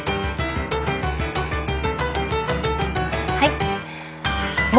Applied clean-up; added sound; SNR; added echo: none; Bowed string instrument; 14 dB; none.